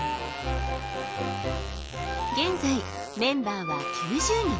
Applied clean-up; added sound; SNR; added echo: none; Fart; 11 dB; none.